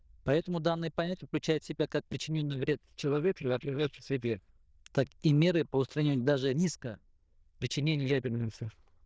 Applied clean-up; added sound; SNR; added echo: neural diffusion model UNIVERSE++.